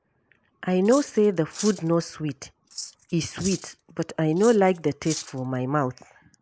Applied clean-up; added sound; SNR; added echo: neural mask model Resemble Enhance denoiser.